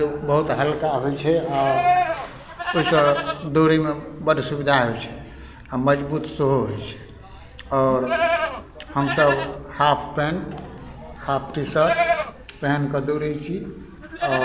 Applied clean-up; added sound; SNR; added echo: none; Livestock, farm animals, working animals; 6 dB; none.